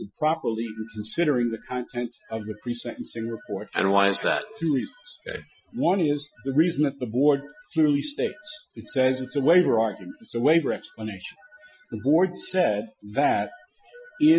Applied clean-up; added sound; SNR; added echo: classical method Wiener filter.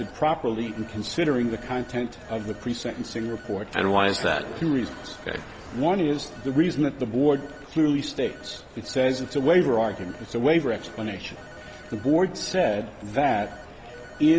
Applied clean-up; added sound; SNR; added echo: none; Telephone; 19 dB; none.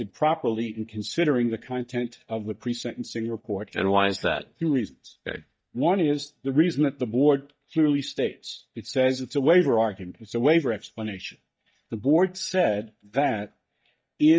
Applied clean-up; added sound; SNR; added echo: neural mask model DeepFilterNet 3.